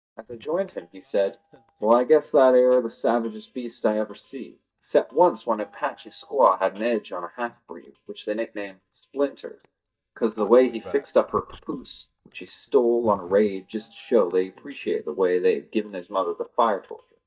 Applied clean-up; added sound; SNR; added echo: neural mask model DeepFilterNet 3.